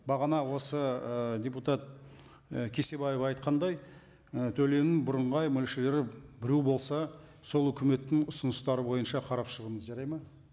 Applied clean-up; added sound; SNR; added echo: none; none; none; none.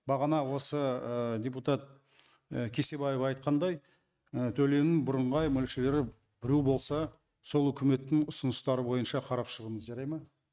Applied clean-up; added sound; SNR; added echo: neural mask model RNNoise.